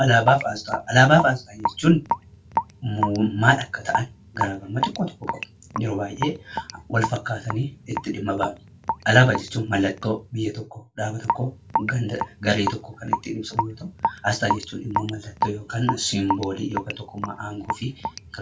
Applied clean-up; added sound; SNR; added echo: none; Raindrop / Drip; 6 dB; reverberation time 0.2 s.